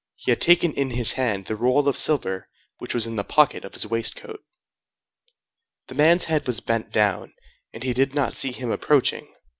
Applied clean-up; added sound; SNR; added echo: none; none; none; none.